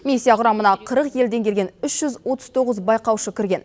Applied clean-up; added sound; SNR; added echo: none; none; none; none.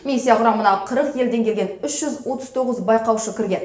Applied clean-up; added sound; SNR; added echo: none; none; none; reverberation time 0.6 s.